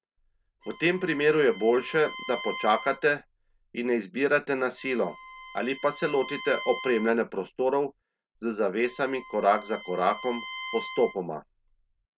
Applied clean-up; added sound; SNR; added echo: none; Bowed string instrument; 15 dB; none.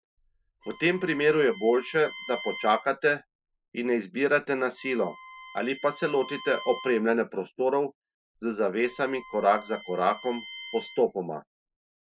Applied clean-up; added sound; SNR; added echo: classical method Wiener filter.